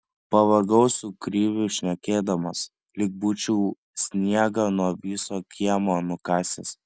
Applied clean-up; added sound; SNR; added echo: none; none; none; none.